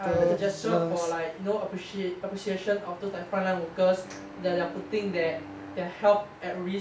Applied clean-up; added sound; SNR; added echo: none; Wind instrument, woodwind instrument + Bowed string instrument; 17 dB; none.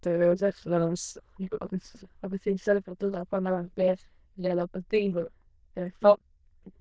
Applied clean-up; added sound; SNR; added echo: neural diffusion model UNIVERSE++.